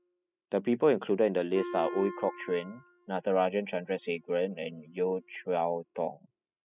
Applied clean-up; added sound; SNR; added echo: classical method spectral subtraction.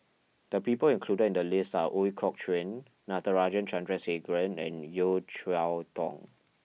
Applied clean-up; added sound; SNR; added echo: none; none; none; none.